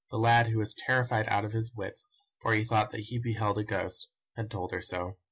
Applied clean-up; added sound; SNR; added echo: none; none; none; none.